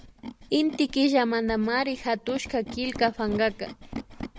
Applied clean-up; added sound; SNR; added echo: none; Tools; 14 dB; none.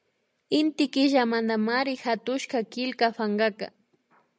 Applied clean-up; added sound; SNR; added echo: none; none; none; none.